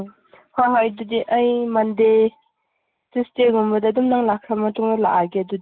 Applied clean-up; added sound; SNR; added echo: none; none; none; none.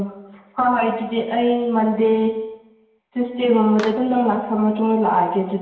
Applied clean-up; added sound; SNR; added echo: none; Clapping; 18 dB; reverberation time 1.0 s.